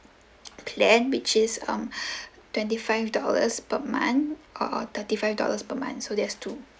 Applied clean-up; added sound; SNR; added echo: none; none; none; none.